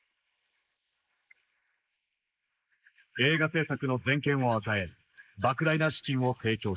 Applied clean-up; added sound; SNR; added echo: neural mask model Resemble Enhance denoiser.